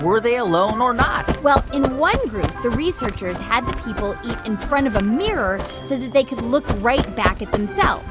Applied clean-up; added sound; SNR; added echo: none; Run; 6 dB; none.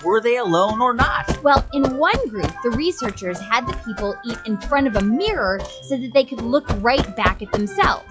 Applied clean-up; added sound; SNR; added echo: classical method log-MMSE.